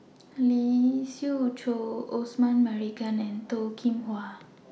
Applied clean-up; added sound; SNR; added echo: none; none; none; none.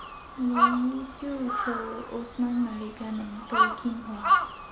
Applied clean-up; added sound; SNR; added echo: none; Crow; -2 dB; none.